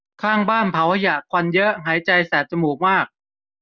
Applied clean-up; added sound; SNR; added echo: none; none; none; none.